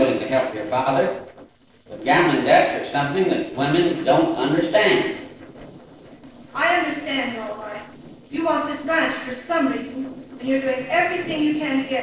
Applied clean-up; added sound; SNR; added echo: neural separator model SepFormer DNS4.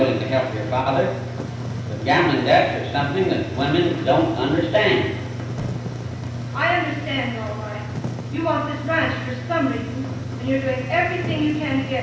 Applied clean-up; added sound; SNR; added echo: none; Wind / Fire; 17 dB; reverberation time 0.9 s.